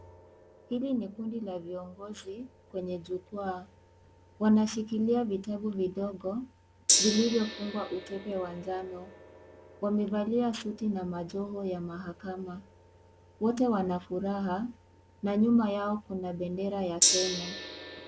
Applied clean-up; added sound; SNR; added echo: none; Gong; 6 dB; none.